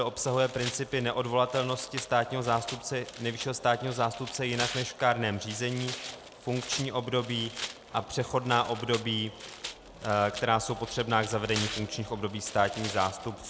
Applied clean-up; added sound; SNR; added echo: none; Tearing; 12 dB; none.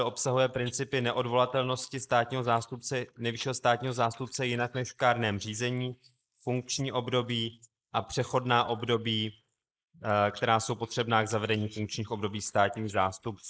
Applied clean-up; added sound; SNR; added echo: neural mask model Resemble Enhance denoiser.